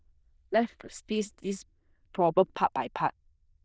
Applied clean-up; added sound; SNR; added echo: neural diffusion model UNIVERSE++.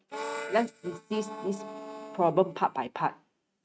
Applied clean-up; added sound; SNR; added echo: neural mask model RNNoise.